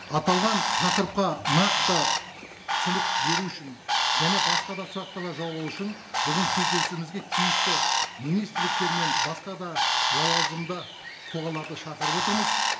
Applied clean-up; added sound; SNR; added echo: none; Bird; -4 dB; reverberation time 2.1 s.